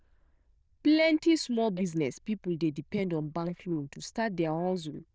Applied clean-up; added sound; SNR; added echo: neural diffusion model UNIVERSE++.